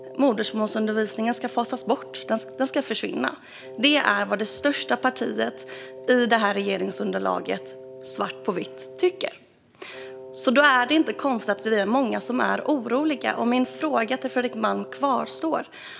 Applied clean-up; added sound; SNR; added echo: none; Wind instrument, woodwind instrument; 16 dB; none.